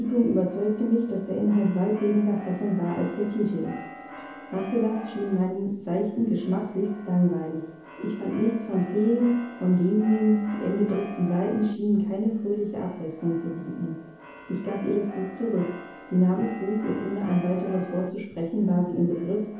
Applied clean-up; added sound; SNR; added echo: none; Keyboard (musical); 18 dB; reverberation time 0.7 s.